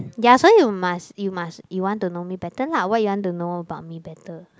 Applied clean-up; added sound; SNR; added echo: none; none; none; none.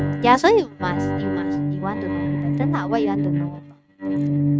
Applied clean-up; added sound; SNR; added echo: neural mask model RNNoise.